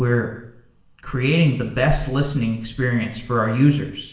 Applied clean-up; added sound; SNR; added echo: none; none; none; reverberation time 0.8 s.